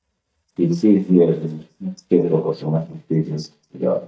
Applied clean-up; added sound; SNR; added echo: neural mask model DeepFilterNet 3.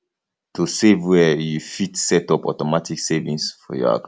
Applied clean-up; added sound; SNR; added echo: none; none; none; none.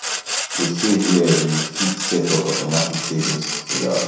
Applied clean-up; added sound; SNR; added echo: none; Sawing; 3 dB; reverberation time 0.9 s.